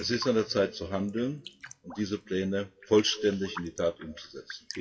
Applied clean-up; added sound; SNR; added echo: classical method WPE with log-MMSE.